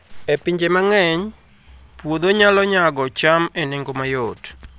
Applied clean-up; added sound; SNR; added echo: none; none; none; none.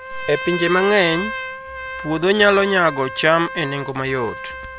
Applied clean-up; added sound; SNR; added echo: none; Trumpet; 10 dB; none.